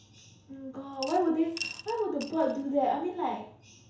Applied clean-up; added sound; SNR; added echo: none; Coin (dropping) / Glass; 13 dB; reverberation time 0.7 s.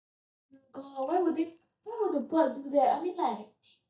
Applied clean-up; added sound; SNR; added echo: neural mask model DeepFilterNet 3.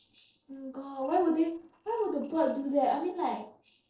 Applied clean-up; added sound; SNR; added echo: neural separator model SepFormer DNS4.